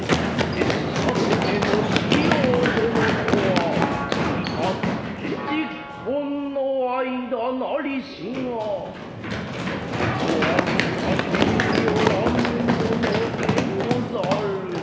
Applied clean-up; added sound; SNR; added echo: none; Run; -3 dB; none.